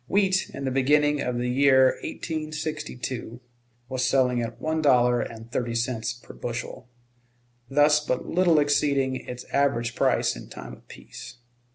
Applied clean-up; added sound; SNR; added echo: none; none; none; none.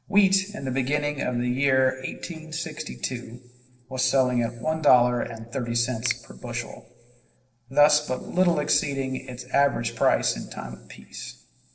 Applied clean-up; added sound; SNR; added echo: neural separator model SepFormer DNS4.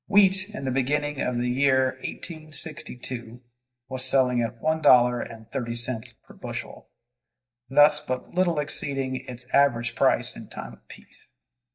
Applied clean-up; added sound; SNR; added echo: neural mask model DeepFilterNet 3.